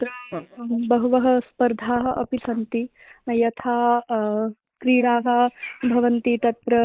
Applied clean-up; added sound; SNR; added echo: neural mask model Resemble Enhance denoiser.